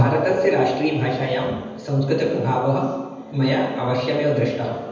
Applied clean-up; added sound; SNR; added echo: none; none; none; reverberation time 1.1 s.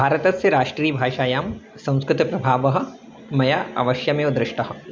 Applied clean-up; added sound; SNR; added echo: none; none; none; none.